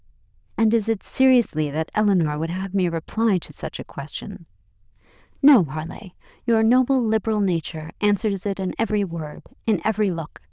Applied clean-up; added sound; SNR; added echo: neural diffusion model UNIVERSE++.